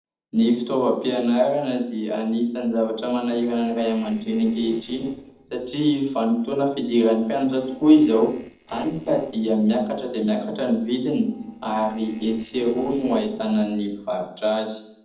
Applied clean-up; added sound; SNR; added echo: neural separator model SepFormer DNS4.